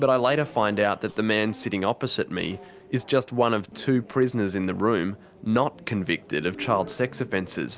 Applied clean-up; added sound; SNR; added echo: none; none; none; none.